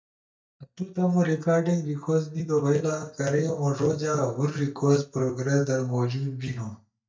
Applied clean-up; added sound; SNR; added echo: neural mask model DeepFilterNet 3.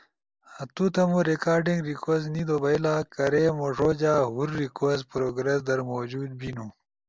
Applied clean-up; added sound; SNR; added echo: none; none; none; none.